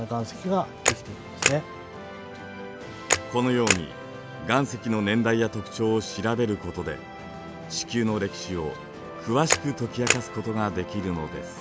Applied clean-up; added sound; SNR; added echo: none; Camera; 3 dB; none.